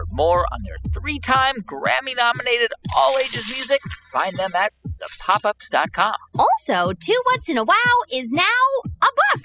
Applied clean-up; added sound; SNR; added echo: classical method spectral subtraction.